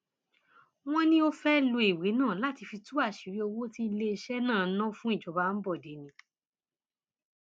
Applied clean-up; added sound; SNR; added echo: none; none; none; none.